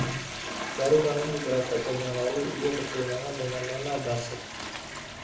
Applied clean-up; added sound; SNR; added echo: none; Toilet flush; 6 dB; reverberation time 0.5 s.